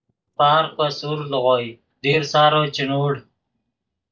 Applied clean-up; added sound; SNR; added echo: neural mask model DeepFilterNet 3.